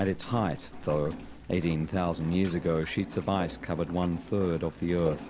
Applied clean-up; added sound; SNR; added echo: none; Rain; 12 dB; none.